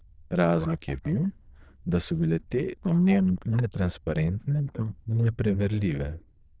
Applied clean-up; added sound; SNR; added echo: neural diffusion model UNIVERSE++.